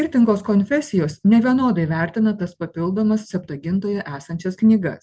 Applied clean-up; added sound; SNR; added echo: none; none; none; none.